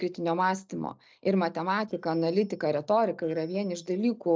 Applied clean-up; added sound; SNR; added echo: neural separator model SepFormer DNS4.